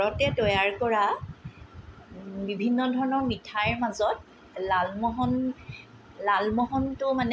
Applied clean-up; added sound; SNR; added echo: none; none; none; none.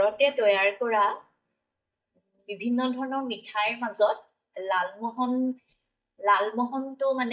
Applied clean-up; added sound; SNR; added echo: neural mask model DeepFilterNet 3.